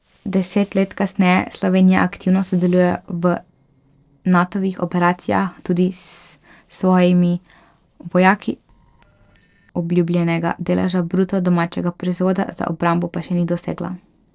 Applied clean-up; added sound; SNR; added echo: neural separator model SepFormer DNS4.